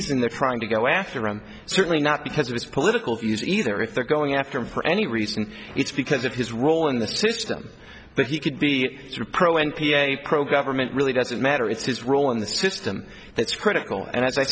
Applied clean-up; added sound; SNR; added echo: none; none; none; none.